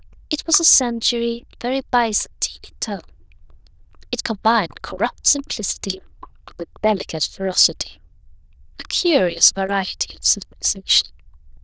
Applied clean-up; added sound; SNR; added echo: neural diffusion model UNIVERSE++.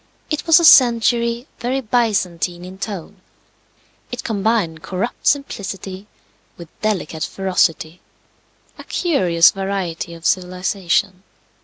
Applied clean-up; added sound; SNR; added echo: none; none; none; none.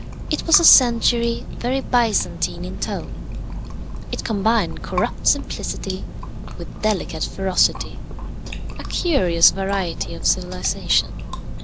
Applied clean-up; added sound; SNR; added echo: none; Chewing, mastication; 5 dB; none.